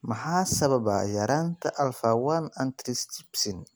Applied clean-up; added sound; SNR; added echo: none; none; none; none.